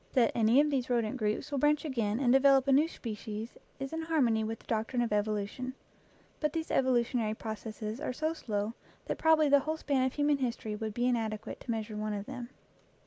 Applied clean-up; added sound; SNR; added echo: none; none; none; none.